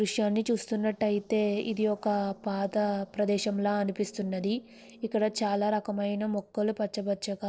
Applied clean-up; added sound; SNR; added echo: neural separator model SepFormer DNS4.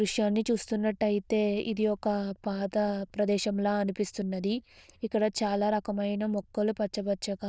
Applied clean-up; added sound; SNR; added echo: neural diffusion model UNIVERSE++.